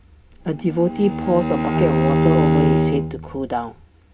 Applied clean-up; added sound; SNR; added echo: none; Bowed string instrument; -3 dB; reverberation time 0.3 s.